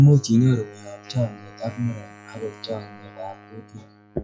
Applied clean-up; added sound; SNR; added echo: classical method log-MMSE.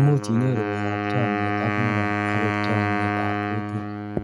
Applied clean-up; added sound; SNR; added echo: neural mask model RNNoise.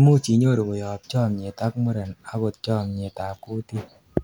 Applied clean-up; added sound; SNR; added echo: none; none; none; none.